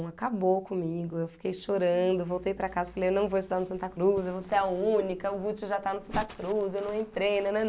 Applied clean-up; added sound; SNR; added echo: none; none; none; none.